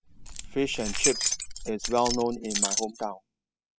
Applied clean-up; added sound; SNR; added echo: classical method spectral subtraction.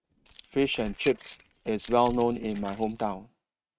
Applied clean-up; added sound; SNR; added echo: neural mask model RNNoise.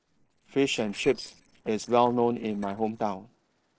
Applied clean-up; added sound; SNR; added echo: neural separator model SepFormer DNS4.